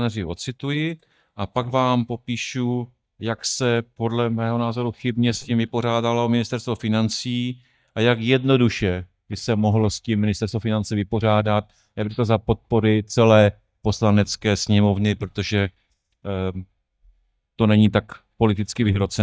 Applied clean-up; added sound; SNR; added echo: neural mask model DeepFilterNet 3.